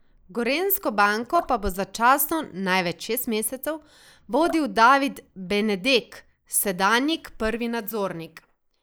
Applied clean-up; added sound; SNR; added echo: neural mask model Resemble Enhance denoiser.